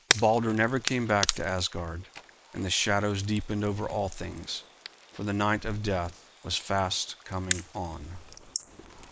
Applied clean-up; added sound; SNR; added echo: neural mask model Resemble Enhance denoiser.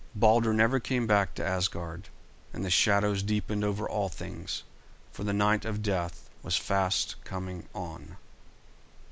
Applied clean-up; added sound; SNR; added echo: none; none; none; none.